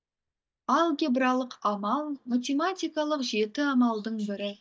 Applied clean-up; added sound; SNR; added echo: neural mask model DeepFilterNet 3.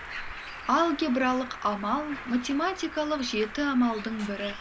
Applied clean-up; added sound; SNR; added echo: none; Bird; 12 dB; none.